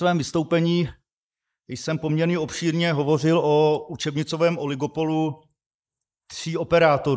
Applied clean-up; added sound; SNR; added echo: neural mask model Resemble Enhance denoiser.